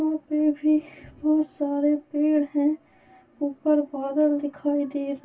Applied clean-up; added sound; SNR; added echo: none; none; none; reverberation time 0.1 s.